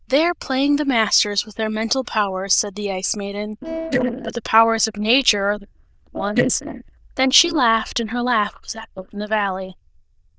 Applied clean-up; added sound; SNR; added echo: neural diffusion model UNIVERSE++.